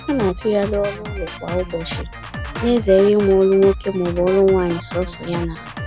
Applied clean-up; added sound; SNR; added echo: none; Drum kit; 11 dB; none.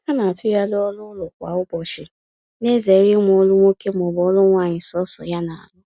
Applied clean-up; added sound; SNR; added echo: none; none; none; none.